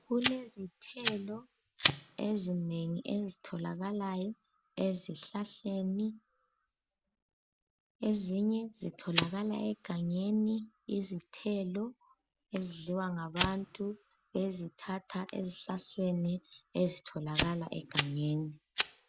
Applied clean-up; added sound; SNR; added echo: none; Fire; -3 dB; none.